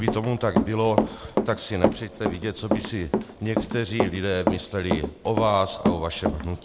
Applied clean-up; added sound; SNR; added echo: none; Run; 0 dB; none.